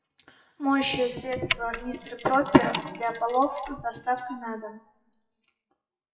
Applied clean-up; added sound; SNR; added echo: classical method WPE with log-MMSE.